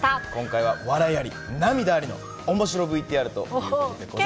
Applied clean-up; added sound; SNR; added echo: none; none; none; none.